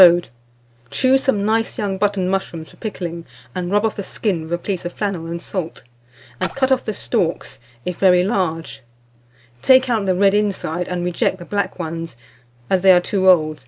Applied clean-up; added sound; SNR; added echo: none; Splash, splatter; 16 dB; none.